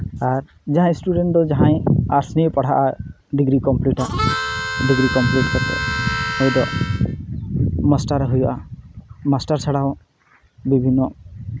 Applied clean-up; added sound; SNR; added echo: none; Harmonica; 5 dB; none.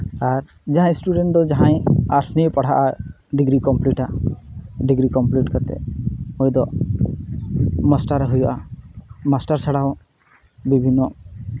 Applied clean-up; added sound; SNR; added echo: none; none; none; none.